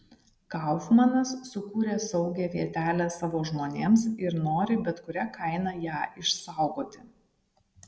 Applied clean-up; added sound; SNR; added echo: none; none; none; none.